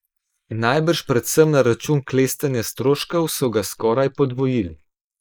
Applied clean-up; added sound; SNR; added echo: neural mask model Resemble Enhance denoiser.